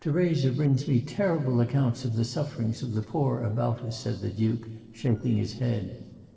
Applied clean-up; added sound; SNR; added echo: neural separator model SepFormer DNS4.